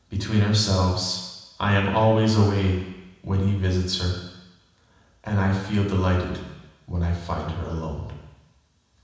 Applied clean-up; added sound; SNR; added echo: none; none; none; reverberation time 1.1 s.